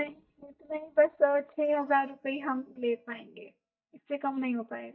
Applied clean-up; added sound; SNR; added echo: neural mask model DeepFilterNet 3.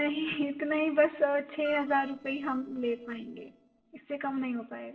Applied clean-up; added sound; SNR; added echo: neural separator model SepFormer DNS4.